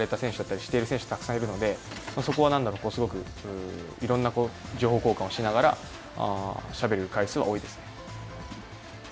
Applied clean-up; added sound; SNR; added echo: none; Truck; 18 dB; none.